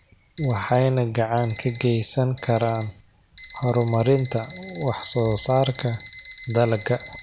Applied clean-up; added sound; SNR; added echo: none; Alarm; 5 dB; none.